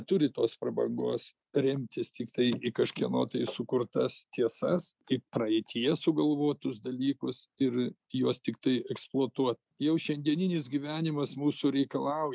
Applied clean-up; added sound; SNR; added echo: none; none; none; none.